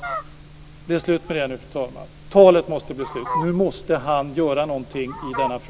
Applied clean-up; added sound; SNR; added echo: none; Fowl; 12 dB; none.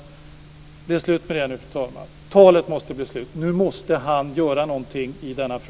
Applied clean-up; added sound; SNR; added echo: none; none; none; none.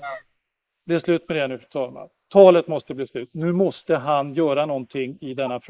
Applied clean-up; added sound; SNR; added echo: neural mask model Resemble Enhance denoiser.